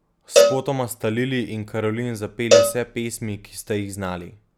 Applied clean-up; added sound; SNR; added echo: none; Cowbell; -3 dB; none.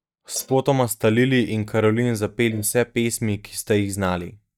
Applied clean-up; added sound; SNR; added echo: neural mask model DeepFilterNet 3.